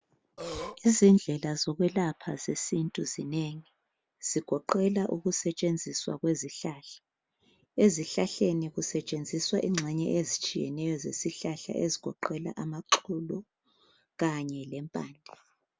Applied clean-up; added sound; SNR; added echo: none; Burping, eructation; 8 dB; none.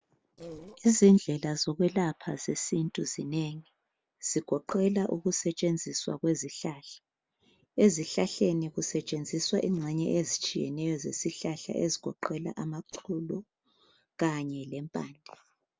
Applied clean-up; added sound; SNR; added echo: neural separator model SepFormer DNS4.